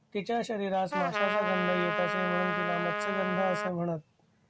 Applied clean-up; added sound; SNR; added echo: none; Trumpet; 0 dB; none.